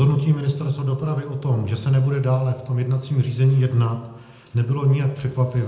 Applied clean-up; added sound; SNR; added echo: none; none; none; reverberation time 0.8 s.